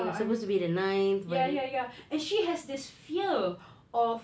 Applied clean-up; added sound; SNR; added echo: none; none; none; none.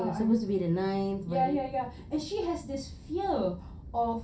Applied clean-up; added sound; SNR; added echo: none; Aircraft; 16 dB; reverberation time 0.3 s.